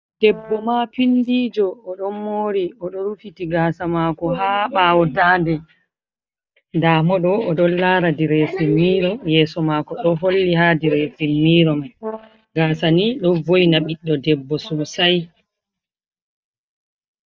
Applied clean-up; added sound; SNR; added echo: neural mask model DeepFilterNet 3.